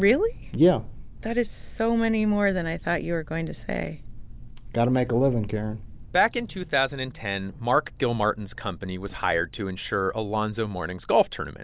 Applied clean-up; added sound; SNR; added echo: none; none; none; none.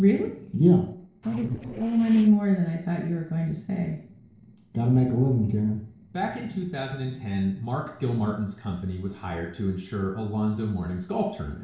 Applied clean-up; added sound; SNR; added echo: neural separator model SepFormer DNS4.